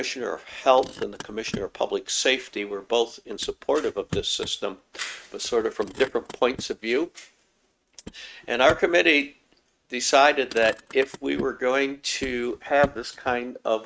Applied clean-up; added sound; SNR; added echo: neural mask model RNNoise.